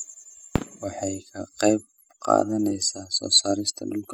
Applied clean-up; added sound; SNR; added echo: classical method spectral subtraction.